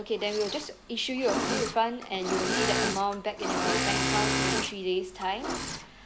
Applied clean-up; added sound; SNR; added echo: none; Engine / Mechanisms; 0 dB; none.